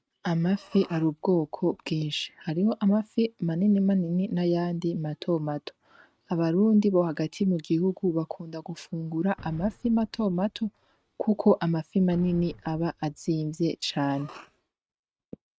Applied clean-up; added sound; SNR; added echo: neural mask model RNNoise.